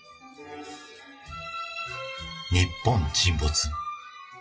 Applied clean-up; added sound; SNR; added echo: classical method WPE with log-MMSE.